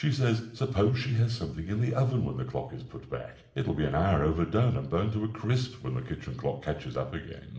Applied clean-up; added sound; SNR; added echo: none; none; none; reverberation time 1.9 s.